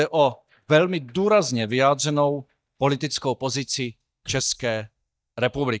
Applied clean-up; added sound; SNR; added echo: neural mask model DeepFilterNet 3.